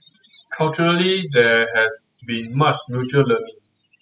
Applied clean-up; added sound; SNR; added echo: classical method spectral subtraction.